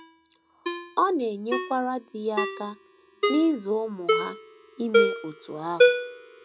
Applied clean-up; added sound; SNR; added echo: none; Ringtone; -2 dB; none.